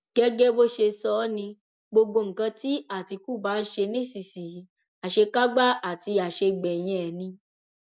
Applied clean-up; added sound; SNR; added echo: none; none; none; none.